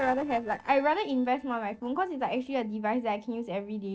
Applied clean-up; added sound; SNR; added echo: neural separator model SepFormer DNS4.